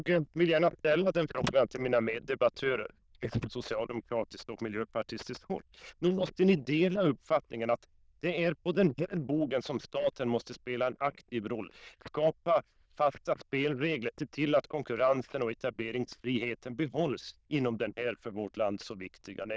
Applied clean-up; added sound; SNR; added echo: neural diffusion model UNIVERSE++.